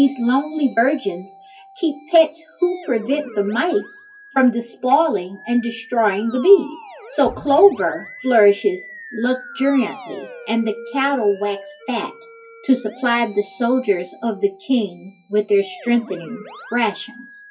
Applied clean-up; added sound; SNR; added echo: classical method WPE with log-MMSE.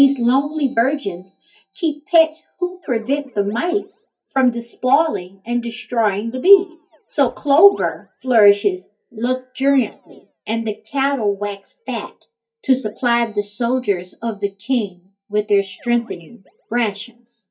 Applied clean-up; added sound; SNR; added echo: neural mask model DeepFilterNet 3.